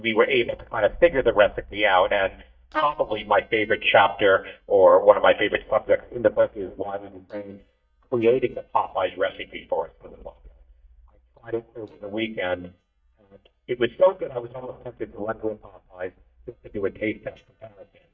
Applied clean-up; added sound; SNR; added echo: neural mask model DeepFilterNet 3.